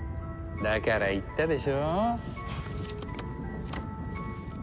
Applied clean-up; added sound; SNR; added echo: none; none; none; none.